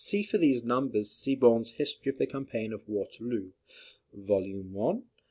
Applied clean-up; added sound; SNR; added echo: none; none; none; none.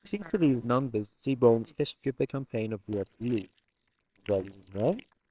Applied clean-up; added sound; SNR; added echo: neural separator model SepFormer WHAMR!.